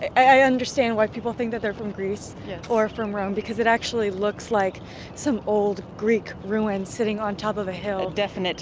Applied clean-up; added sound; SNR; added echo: none; none; none; none.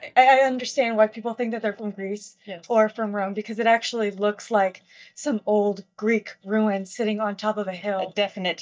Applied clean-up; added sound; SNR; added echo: neural mask model DeepFilterNet 3.